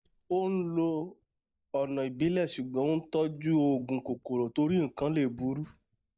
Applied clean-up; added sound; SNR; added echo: neural mask model DeepFilterNet 3.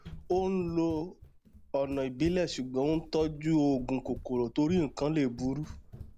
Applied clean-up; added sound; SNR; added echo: none; Run; 16 dB; none.